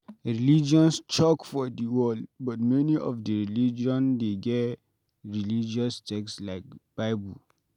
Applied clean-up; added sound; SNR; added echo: none; none; none; none.